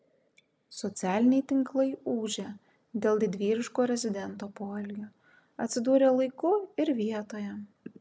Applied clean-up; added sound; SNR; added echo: none; none; none; none.